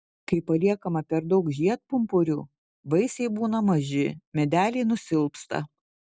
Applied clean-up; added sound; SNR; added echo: none; none; none; none.